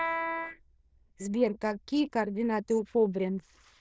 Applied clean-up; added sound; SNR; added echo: neural diffusion model UNIVERSE++.